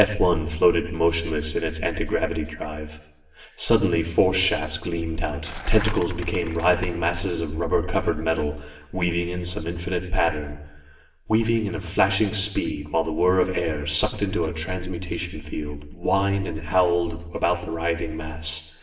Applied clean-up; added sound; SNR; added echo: none; Skateboard; 14 dB; reverberation time 0.9 s.